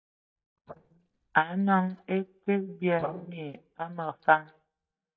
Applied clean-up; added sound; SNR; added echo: neural mask model DeepFilterNet 3.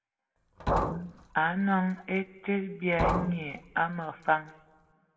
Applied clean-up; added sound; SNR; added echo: none; Liquid; 3 dB; reverberation time 0.9 s.